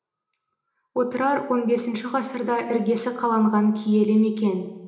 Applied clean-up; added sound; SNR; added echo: none; none; none; reverberation time 0.8 s.